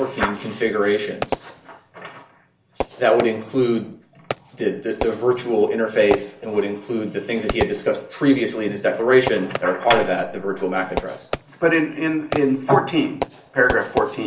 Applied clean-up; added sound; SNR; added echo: none; Fireworks; 11 dB; reverberation time 0.3 s.